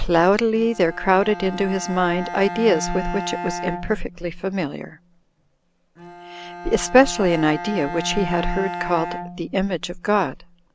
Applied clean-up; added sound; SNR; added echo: none; Bowed string instrument; 10 dB; none.